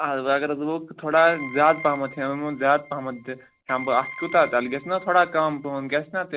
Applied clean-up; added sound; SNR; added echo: none; Keyboard (musical); 16 dB; none.